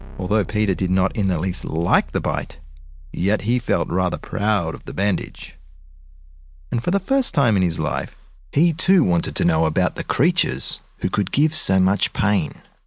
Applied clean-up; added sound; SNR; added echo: none; Keyboard (musical); 18 dB; none.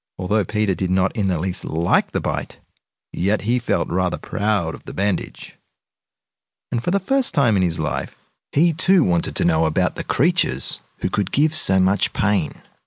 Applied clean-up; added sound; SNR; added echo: none; none; none; none.